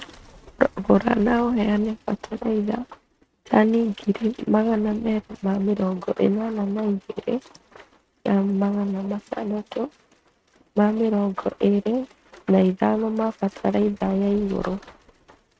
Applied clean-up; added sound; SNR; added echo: neural mask model RNNoise.